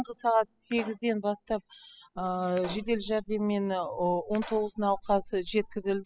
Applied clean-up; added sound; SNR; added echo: classical method spectral subtraction.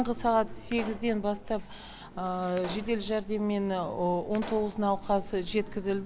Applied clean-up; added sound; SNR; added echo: none; Explosion; 18 dB; none.